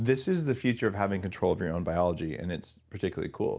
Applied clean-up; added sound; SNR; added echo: none; none; none; none.